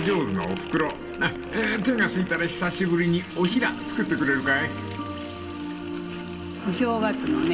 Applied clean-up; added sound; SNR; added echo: none; Crumpling, crinkling; 18 dB; reverberation time 1.4 s.